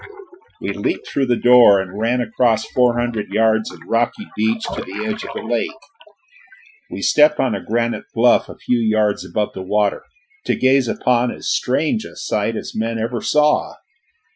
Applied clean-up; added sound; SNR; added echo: classical method Wiener filter.